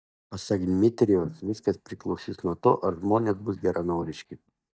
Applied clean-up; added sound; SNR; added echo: neural mask model DeepFilterNet 3.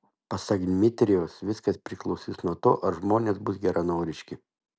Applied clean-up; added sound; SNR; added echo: none; none; none; none.